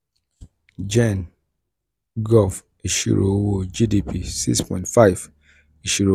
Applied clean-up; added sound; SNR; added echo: none; none; none; none.